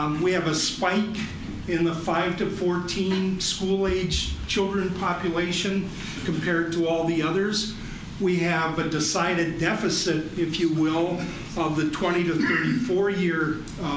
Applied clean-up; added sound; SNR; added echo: none; none; none; none.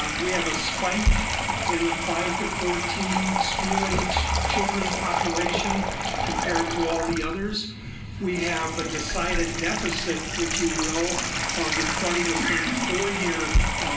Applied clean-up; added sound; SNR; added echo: none; Sink (filling or washing) / Water tap, faucet; -1 dB; reverberation time 0.2 s.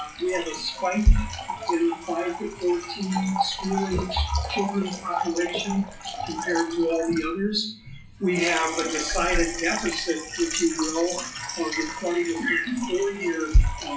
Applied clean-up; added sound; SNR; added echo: classical method WPE with log-MMSE.